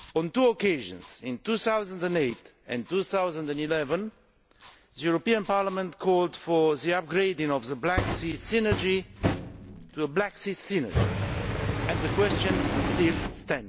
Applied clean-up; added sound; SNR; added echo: none; Fire; 6 dB; none.